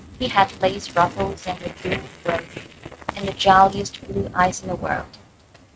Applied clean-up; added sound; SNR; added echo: neural mask model RNNoise.